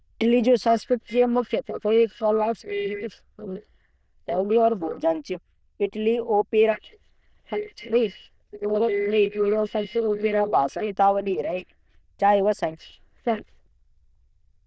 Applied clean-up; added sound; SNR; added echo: neural diffusion model UNIVERSE++.